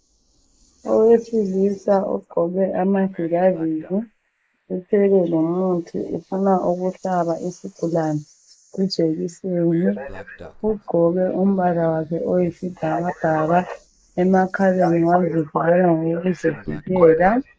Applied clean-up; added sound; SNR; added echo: neural mask model Resemble Enhance denoiser.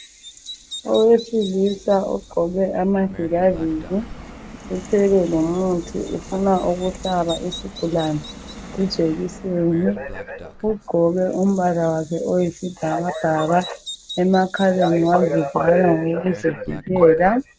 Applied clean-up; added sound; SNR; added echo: none; Bird vocalization, bird call, bird song + Subway, metro, underground; 17 dB; none.